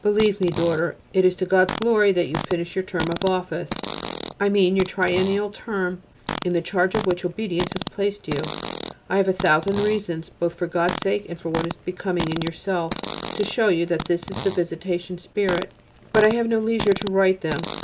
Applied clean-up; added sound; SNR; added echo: none; Fart; 10 dB; none.